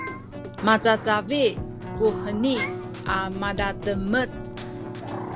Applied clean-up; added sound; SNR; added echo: none; Keyboard (musical) + Meow; 7 dB; none.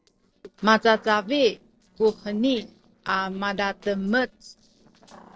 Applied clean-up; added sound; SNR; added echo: neural separator model SepFormer DNS4.